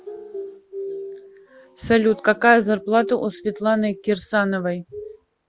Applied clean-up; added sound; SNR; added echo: none; none; none; none.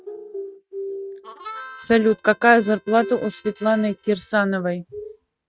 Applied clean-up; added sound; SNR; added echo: neural mask model RNNoise.